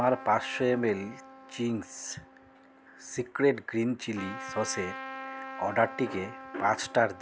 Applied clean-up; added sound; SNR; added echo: none; Trumpet; 14 dB; none.